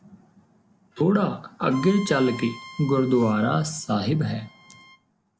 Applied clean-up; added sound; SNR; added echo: none; Bowed string instrument; 18 dB; none.